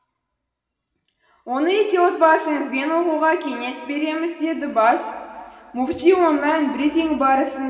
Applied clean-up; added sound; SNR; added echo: none; none; none; reverberation time 2.1 s.